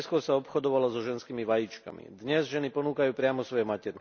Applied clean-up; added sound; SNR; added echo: none; none; none; none.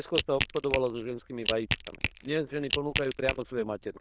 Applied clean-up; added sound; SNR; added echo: neural diffusion model UNIVERSE++.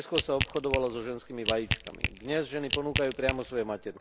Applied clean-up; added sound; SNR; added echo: none; Crack / Crushing; 0 dB; none.